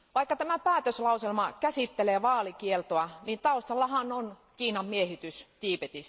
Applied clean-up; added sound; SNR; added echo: none; none; none; none.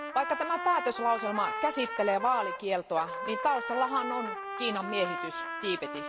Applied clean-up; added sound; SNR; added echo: none; Trumpet; 5 dB; none.